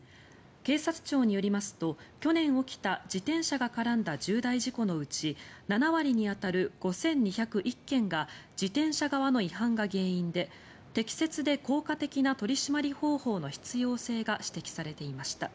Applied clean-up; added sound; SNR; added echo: none; none; none; none.